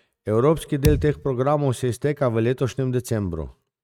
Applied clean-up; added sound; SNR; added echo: neural mask model RNNoise.